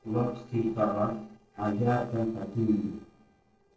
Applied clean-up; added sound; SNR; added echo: neural separator model SepFormer DNS4.